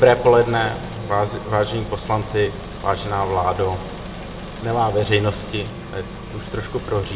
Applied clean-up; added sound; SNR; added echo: none; Engine; 12 dB; reverberation time 0.9 s.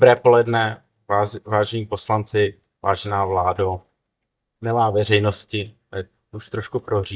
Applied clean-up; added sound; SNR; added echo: neural mask model DeepFilterNet 3.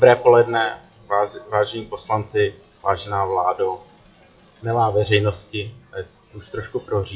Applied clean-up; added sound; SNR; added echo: classical method WPE with log-MMSE.